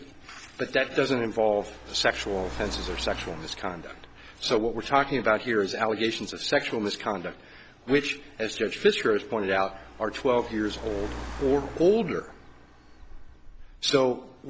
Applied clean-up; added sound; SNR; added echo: none; Car; 15 dB; none.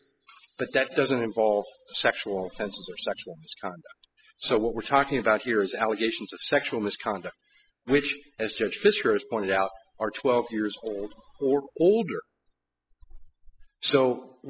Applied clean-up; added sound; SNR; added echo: classical method spectral subtraction.